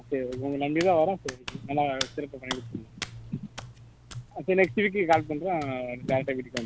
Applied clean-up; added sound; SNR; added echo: none; Hands; 13 dB; none.